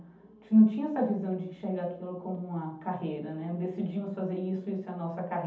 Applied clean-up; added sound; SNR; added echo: none; none; none; reverberation time 0.6 s.